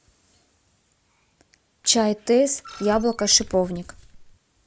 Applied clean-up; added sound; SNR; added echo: none; Crumpling, crinkling + Screech; 18 dB; none.